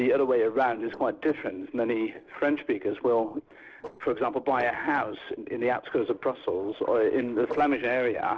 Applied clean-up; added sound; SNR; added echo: neural separator model SepFormer DNS4.